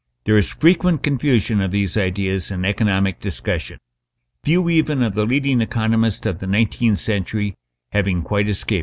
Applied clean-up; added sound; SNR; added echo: none; none; none; none.